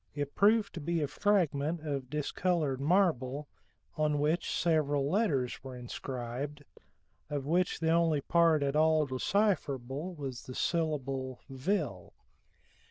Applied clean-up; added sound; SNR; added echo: neural diffusion model UNIVERSE++.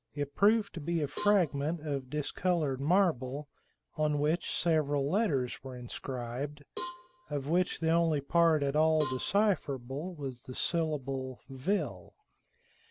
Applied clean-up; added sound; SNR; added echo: none; Cowbell; 15 dB; none.